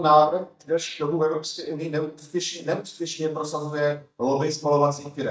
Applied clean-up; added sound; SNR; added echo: neural mask model DeepFilterNet 3.